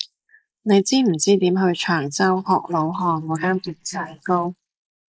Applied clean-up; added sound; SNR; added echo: neural mask model Resemble Enhance denoiser.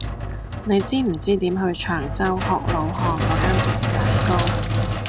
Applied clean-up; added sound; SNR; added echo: none; Sink (filling or washing); -1 dB; none.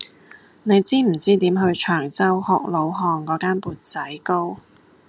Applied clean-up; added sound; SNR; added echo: none; none; none; none.